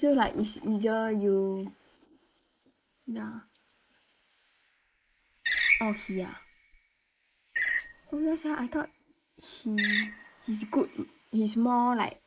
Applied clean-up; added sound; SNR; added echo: neural mask model Resemble Enhance denoiser.